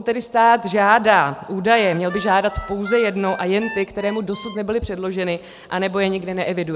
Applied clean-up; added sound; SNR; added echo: none; Harmonica; 15 dB; none.